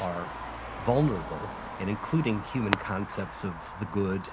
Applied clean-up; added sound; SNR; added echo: none; Fireworks + Traffic noise, roadway noise; 7 dB; none.